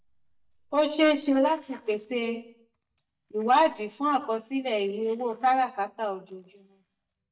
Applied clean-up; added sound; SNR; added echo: neural mask model DeepFilterNet 3.